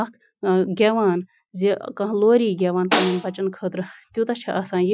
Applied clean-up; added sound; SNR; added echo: classical method Wiener filter.